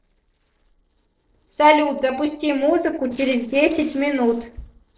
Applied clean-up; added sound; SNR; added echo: neural separator model SepFormer DNS4.